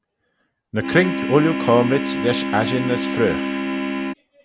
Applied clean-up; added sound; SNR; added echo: none; Organ; 2 dB; none.